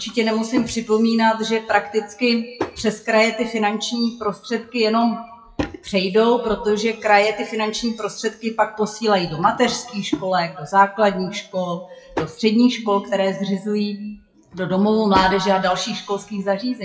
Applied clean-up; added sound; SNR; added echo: classical method WPE with log-MMSE.